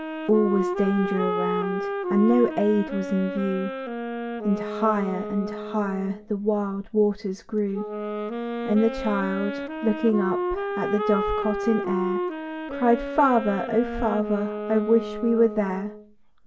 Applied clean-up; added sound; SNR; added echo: none; Wind instrument, woodwind instrument; 5 dB; reverberation time 0.2 s.